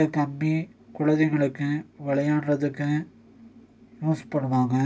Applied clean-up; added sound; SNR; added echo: none; none; none; none.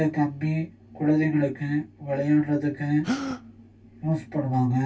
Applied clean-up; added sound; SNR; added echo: none; Gasp; 10 dB; reverberation time 0.1 s.